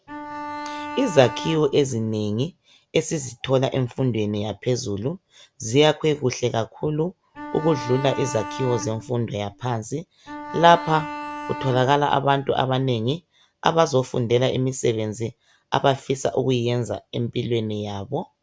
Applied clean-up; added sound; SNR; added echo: none; Bowed string instrument; 11 dB; none.